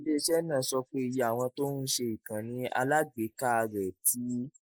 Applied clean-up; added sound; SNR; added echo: neural mask model Resemble Enhance denoiser.